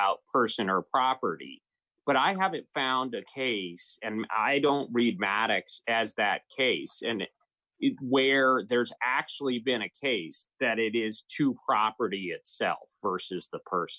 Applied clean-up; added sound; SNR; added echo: none; none; none; none.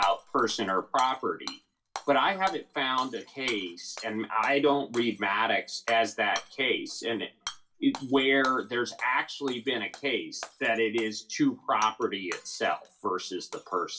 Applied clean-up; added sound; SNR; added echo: none; Shatter / Hammer; 17 dB; reverberation time 0.2 s.